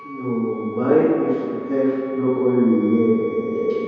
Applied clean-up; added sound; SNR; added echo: none; Wind instrument, woodwind instrument; 20 dB; reverberation time 2.2 s.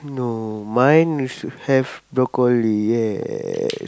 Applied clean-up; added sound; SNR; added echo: none; none; none; none.